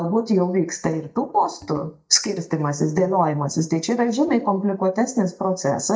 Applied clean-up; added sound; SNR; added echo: neural mask model DeepFilterNet 3.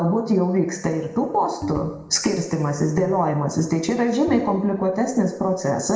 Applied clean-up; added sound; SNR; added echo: none; Bowed string instrument; 13 dB; reverberation time 1.0 s.